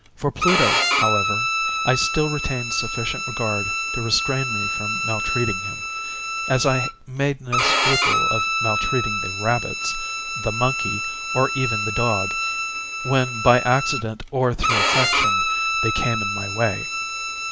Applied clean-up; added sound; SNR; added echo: none; Bowed string instrument; -1 dB; none.